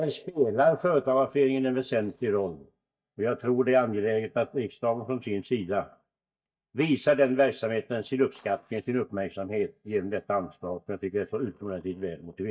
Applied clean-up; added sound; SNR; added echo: neural mask model DeepFilterNet 3.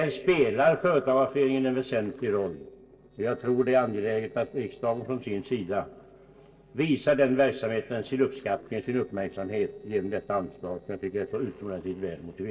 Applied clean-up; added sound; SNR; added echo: neural separator model SepFormer DNS4.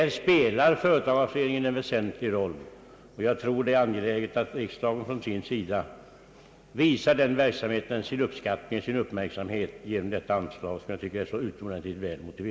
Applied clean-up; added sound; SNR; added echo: none; none; none; none.